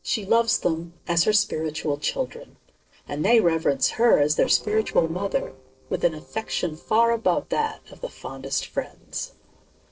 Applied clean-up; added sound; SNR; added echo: neural separator model SepFormer DNS4.